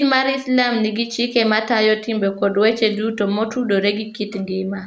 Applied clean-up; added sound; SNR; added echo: neural mask model Resemble Enhance denoiser.